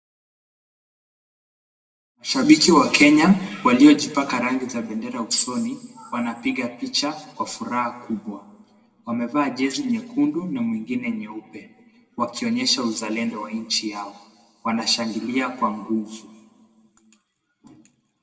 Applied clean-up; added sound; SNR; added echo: none; none; none; reverberation time 1.2 s.